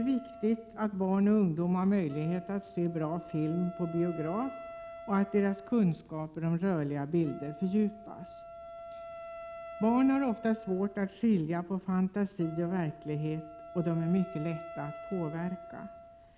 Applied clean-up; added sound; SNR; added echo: none; Wind instrument, woodwind instrument; 16 dB; none.